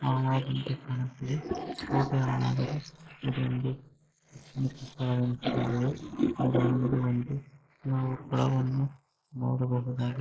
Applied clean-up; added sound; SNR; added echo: neural mask model Resemble Enhance denoiser.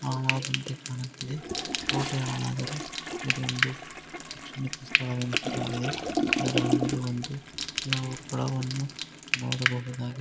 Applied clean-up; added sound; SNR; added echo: none; Frying (food) + Toilet flush; -1 dB; none.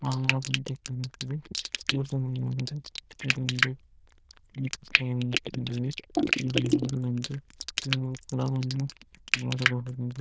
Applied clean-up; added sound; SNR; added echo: neural diffusion model UNIVERSE++.